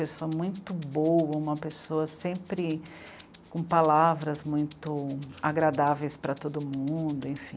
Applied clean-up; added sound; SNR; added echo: none; Rattle (instrument); 15 dB; none.